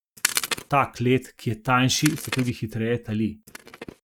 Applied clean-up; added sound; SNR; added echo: neural mask model RNNoise.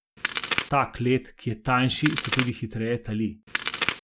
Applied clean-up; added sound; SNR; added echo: none; Crack; -3 dB; none.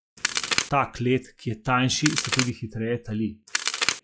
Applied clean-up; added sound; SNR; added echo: classical method log-MMSE.